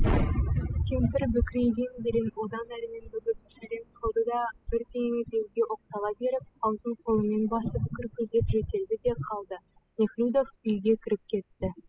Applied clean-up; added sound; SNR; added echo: classical method spectral subtraction.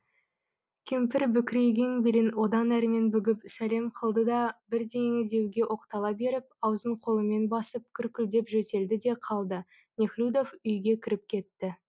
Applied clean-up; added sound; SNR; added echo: none; none; none; none.